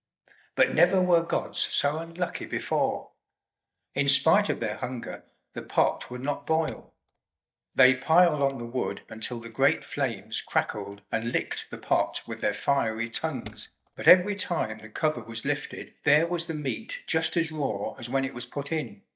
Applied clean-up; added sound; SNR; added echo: neural mask model DeepFilterNet 3.